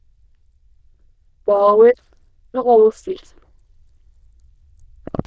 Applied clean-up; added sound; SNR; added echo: neural diffusion model UNIVERSE++.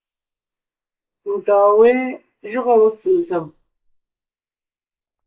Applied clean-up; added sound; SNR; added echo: neural mask model Resemble Enhance denoiser.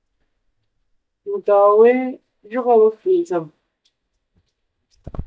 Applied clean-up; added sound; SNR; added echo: neural mask model DeepFilterNet 3.